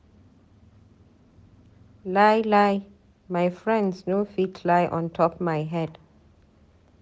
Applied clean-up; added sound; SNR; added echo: none; none; none; none.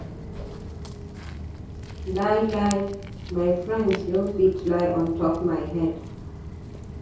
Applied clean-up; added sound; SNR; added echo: none; Walk, footsteps; 10 dB; reverberation time 0.6 s.